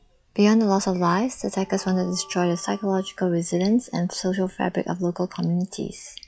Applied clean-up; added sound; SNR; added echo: classical method log-MMSE.